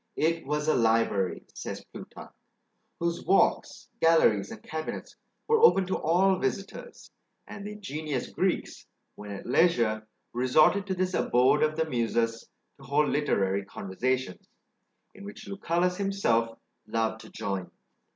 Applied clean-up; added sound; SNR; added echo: none; none; none; none.